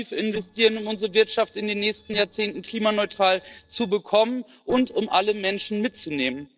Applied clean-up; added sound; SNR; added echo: neural separator model SepFormer DNS4.